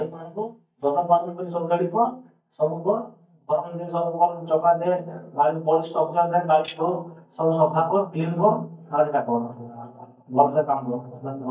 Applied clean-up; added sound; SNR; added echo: neural mask model DeepFilterNet 3.